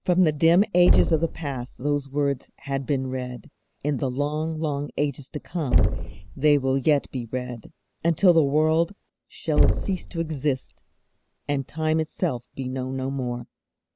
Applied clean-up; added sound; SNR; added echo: none; Knock; 3 dB; none.